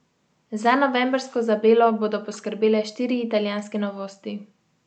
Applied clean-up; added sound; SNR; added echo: none; none; none; none.